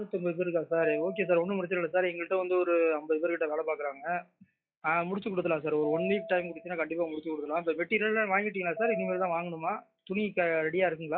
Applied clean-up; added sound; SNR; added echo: classical method log-MMSE.